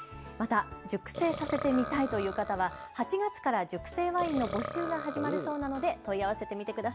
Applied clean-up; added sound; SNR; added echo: none; Burping, eructation; 10 dB; none.